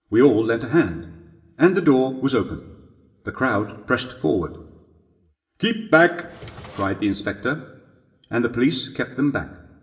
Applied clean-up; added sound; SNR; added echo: none; Drawer open or close; 20 dB; reverberation time 0.8 s.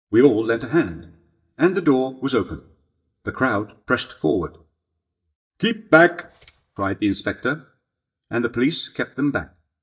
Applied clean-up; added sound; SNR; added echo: neural mask model DeepFilterNet 3.